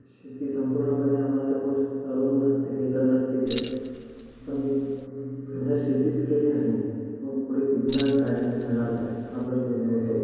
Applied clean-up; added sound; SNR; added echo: none; Keys jangling; 18 dB; reverberation time 2.2 s.